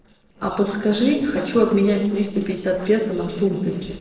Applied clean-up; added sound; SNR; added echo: neural separator model SepFormer DNS4.